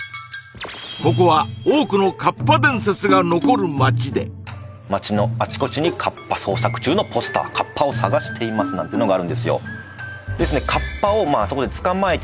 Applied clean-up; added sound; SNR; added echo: none; none; none; none.